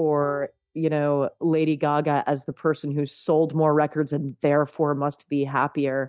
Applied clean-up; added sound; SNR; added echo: neural mask model DeepFilterNet 3.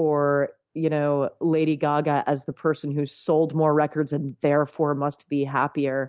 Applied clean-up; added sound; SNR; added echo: none; none; none; none.